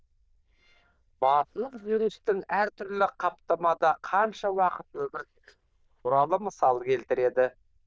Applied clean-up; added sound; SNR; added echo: neural diffusion model UNIVERSE++.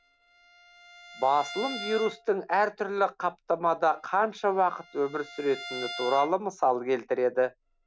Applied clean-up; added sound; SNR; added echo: none; Bowed string instrument; 15 dB; none.